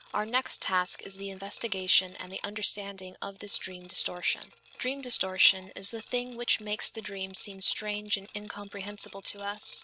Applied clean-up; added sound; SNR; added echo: none; Liquid; 20 dB; none.